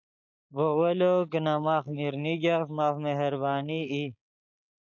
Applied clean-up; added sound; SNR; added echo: neural mask model Resemble Enhance denoiser.